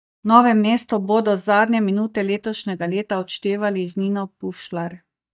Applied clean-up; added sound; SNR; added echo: neural mask model DeepFilterNet 3.